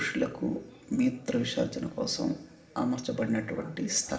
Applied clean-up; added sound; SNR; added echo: none; none; none; reverberation time 1.7 s.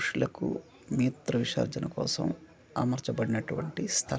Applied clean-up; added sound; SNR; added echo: none; none; none; none.